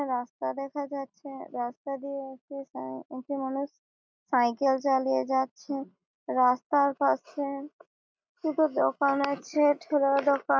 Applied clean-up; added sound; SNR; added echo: none; none; none; none.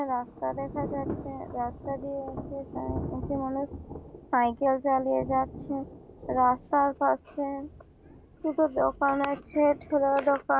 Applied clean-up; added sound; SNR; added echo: none; Thunder / Rain; 13 dB; none.